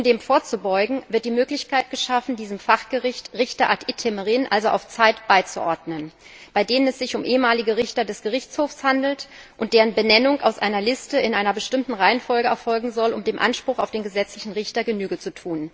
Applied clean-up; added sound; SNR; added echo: none; none; none; none.